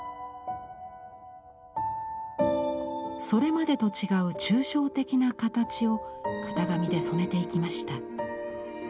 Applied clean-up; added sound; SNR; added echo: none; none; none; none.